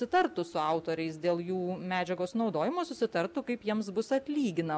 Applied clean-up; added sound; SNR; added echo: none; none; none; none.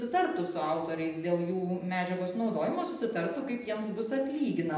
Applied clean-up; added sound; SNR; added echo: none; none; none; reverberation time 0.8 s.